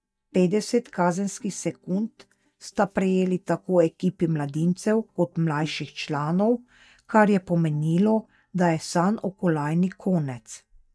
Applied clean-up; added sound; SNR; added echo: neural mask model DeepFilterNet 3.